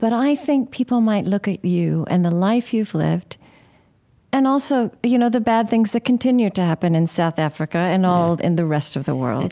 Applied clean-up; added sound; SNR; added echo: none; none; none; none.